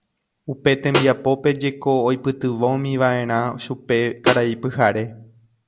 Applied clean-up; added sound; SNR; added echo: none; Snare drum; 6 dB; none.